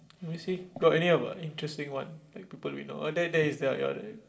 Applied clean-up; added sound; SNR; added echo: none; none; none; reverberation time 1.6 s.